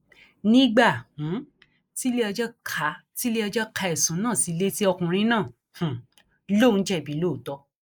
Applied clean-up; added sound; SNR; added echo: neural mask model Resemble Enhance denoiser.